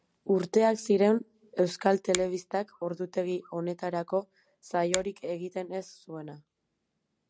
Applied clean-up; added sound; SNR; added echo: none; Finger snapping; 12 dB; none.